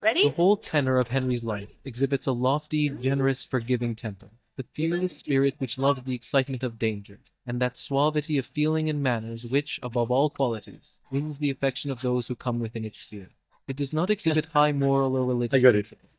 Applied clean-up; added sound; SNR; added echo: neural mask model DeepFilterNet 3.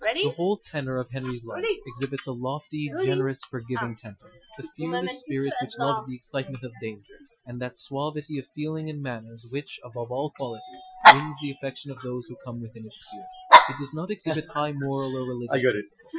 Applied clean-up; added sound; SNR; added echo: classical method Wiener filter.